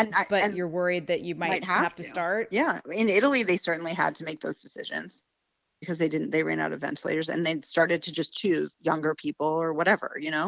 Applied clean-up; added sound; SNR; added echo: none; none; none; none.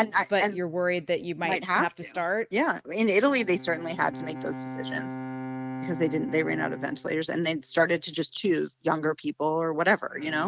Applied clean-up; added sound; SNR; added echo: neural mask model RNNoise.